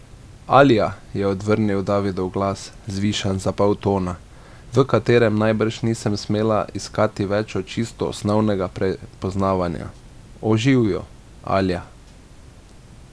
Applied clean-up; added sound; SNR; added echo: none; none; none; none.